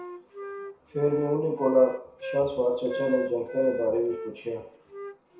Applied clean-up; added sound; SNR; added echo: none; Wind instrument, woodwind instrument; 11 dB; reverberation time 0.6 s.